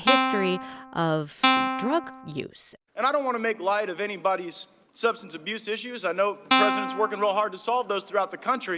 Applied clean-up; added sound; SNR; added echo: none; Guitar; -2 dB; none.